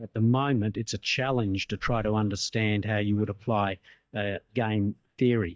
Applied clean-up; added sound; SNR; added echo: neural mask model DeepFilterNet 3.